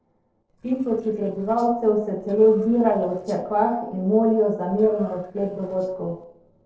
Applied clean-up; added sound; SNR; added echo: neural separator model SepFormer DNS4.